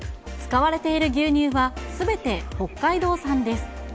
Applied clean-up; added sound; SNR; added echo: none; none; none; none.